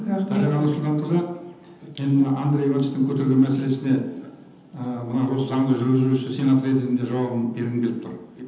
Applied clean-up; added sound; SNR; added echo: none; none; none; reverberation time 0.9 s.